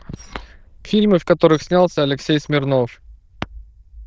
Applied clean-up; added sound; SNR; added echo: neural diffusion model UNIVERSE++.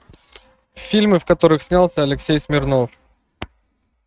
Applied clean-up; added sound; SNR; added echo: neural mask model RNNoise.